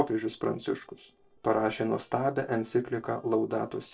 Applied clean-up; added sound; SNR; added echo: neural separator model SepFormer DNS4.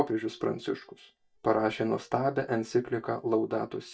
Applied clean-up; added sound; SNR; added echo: neural mask model DeepFilterNet 3.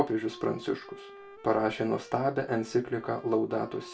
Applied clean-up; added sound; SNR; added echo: none; Wind instrument, woodwind instrument; 20 dB; reverberation time 0.2 s.